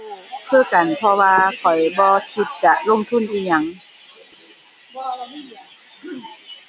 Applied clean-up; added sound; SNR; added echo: none; none; none; none.